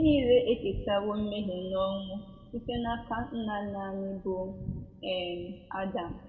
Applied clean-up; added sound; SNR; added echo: none; Thunder; 12 dB; reverberation time 1.6 s.